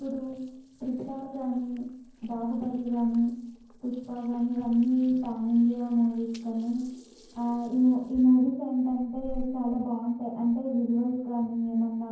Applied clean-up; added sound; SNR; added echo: neural separator model SepFormer DNS4.